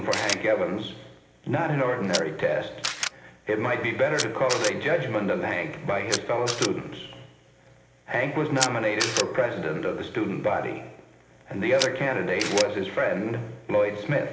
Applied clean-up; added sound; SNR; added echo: none; Camera; 9 dB; reverberation time 1.0 s.